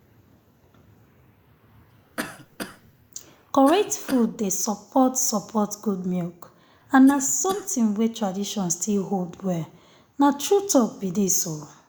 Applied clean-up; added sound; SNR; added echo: neural mask model Resemble Enhance denoiser.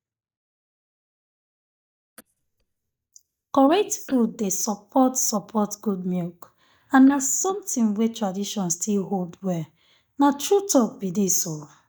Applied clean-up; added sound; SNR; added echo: neural mask model DeepFilterNet 3.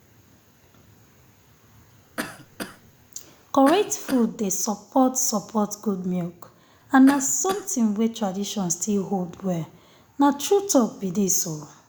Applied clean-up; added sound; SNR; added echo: none; Cough; 13 dB; none.